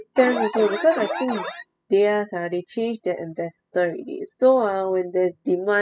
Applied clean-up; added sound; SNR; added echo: classical method spectral subtraction.